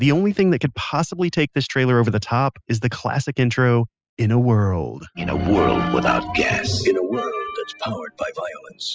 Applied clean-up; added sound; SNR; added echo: classical method spectral subtraction.